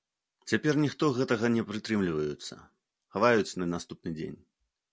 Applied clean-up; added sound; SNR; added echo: none; none; none; none.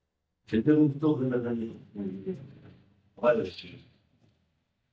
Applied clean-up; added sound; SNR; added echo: neural mask model DeepFilterNet 3.